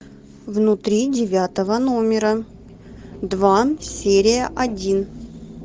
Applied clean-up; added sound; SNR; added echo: none; none; none; none.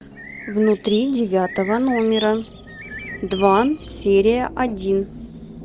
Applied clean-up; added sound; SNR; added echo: none; Bird; 15 dB; none.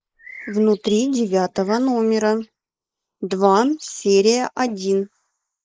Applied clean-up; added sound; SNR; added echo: neural mask model Resemble Enhance denoiser.